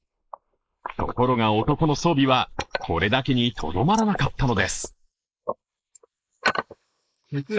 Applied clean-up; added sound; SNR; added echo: neural mask model Resemble Enhance denoiser.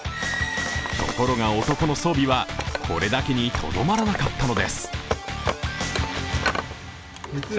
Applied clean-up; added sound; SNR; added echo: none; Wood; 9 dB; none.